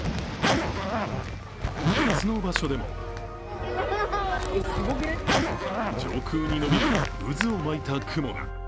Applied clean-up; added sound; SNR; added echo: none; Zipper (clothing); 1 dB; none.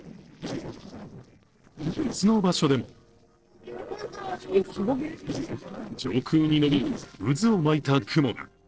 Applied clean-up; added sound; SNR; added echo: neural separator model SepFormer DNS4.